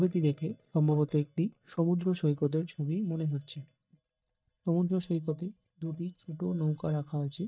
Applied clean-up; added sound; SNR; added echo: neural mask model DeepFilterNet 3.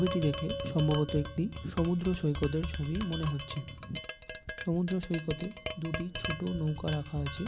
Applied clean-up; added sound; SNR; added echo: none; Tap; 4 dB; none.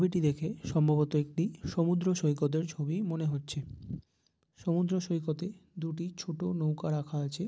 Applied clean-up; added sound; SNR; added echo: none; none; none; none.